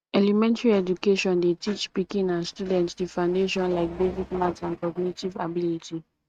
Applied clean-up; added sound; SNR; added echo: neural mask model RNNoise.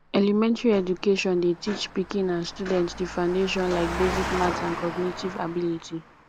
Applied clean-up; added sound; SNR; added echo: none; Engine; 10 dB; none.